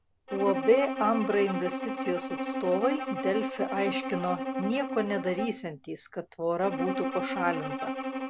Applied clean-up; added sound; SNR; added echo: none; Bowed string instrument; 4 dB; none.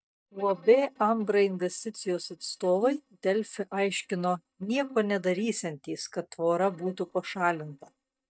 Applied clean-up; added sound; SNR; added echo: neural mask model DeepFilterNet 3.